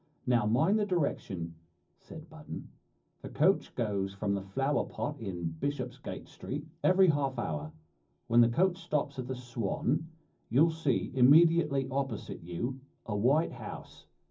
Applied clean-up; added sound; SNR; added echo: none; none; none; reverberation time 0.4 s.